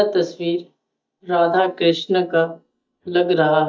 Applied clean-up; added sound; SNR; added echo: neural mask model DeepFilterNet 3.